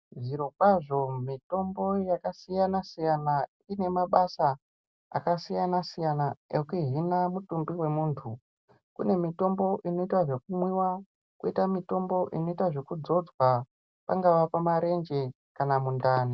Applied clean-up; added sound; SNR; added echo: none; none; none; none.